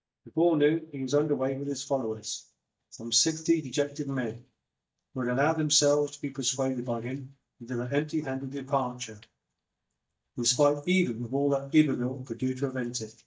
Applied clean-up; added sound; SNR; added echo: neural mask model DeepFilterNet 3.